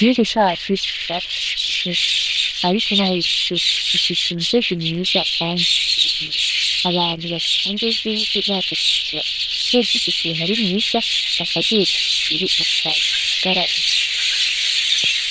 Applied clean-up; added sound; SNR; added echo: neural diffusion model UNIVERSE++.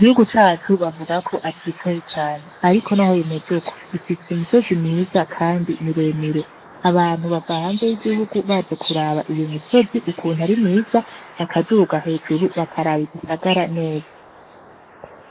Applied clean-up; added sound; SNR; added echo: neural mask model Resemble Enhance denoiser.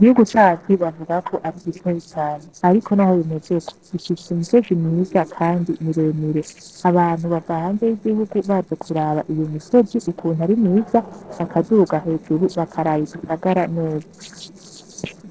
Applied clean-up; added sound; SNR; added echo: neural separator model SepFormer DNS4.